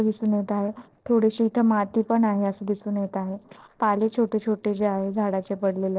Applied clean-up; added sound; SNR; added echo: neural separator model SepFormer DNS4.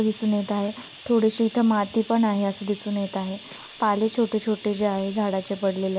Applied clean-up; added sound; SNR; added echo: none; Bathtub (filling or washing); 19 dB; none.